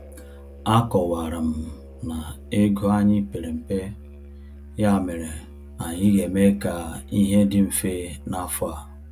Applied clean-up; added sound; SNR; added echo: none; Musical instrument; 17 dB; none.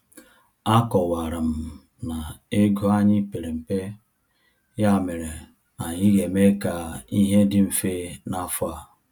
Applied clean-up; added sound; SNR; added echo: none; none; none; none.